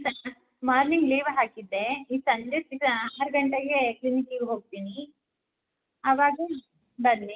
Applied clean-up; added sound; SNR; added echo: none; none; none; none.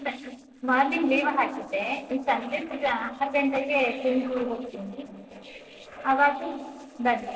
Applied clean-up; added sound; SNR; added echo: neural separator model SepFormer DNS4.